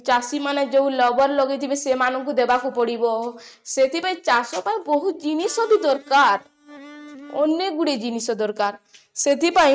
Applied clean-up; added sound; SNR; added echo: neural mask model RNNoise.